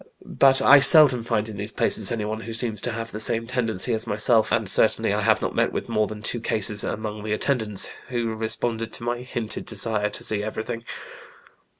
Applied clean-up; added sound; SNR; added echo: none; none; none; none.